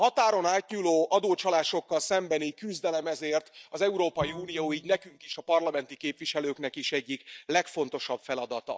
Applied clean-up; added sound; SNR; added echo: neural mask model DeepFilterNet 3.